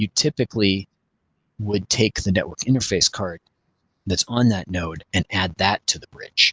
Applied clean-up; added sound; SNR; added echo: none; none; none; none.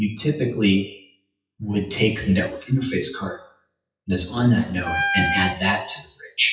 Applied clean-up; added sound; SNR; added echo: classical method WPE with log-MMSE.